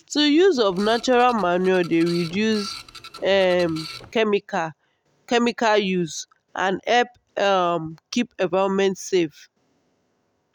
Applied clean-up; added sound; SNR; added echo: none; Printer; 17 dB; none.